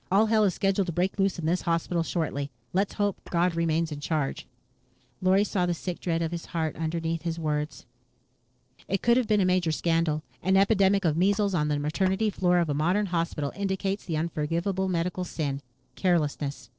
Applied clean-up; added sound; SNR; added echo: neural separator model SepFormer DNS4.